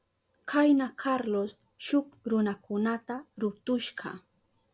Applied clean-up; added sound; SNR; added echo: none; none; none; none.